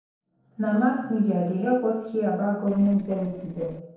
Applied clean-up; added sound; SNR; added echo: neural separator model SepFormer DNS4.